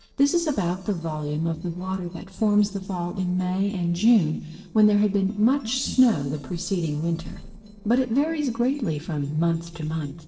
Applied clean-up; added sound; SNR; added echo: neural separator model SepFormer DNS4.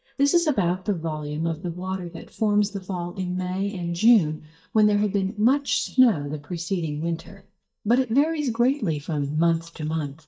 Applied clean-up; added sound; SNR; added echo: neural mask model DeepFilterNet 3.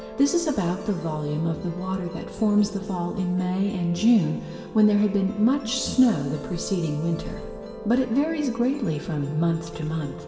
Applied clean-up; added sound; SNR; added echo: none; Musical instrument; 13 dB; reverberation time 1.8 s.